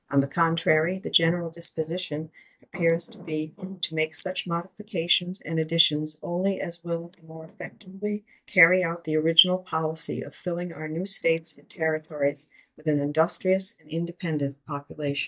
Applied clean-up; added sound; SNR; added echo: neural mask model DeepFilterNet 3.